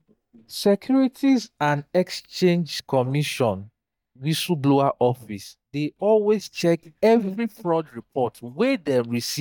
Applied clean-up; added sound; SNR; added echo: neural mask model DeepFilterNet 3.